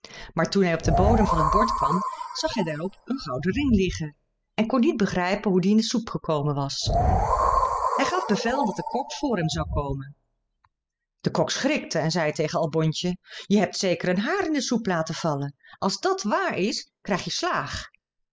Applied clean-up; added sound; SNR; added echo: classical method spectral subtraction.